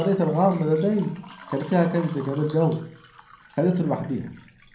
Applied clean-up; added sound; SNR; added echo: none; Water / Liquid; 17 dB; reverberation time 0.6 s.